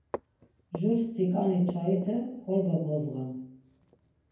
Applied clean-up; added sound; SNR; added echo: none; Walk, footsteps; 16 dB; reverberation time 0.9 s.